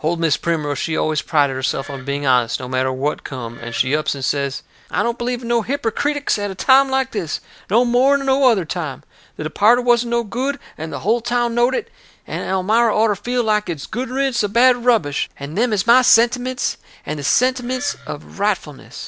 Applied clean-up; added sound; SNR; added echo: none; Wood; 20 dB; none.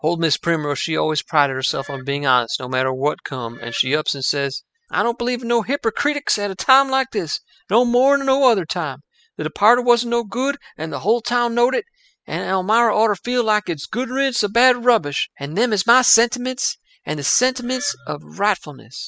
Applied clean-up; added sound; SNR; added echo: classical method spectral subtraction.